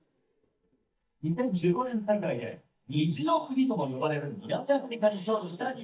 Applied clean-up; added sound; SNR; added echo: neural mask model DeepFilterNet 3.